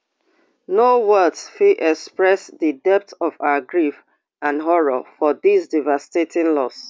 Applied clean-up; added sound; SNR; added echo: none; none; none; none.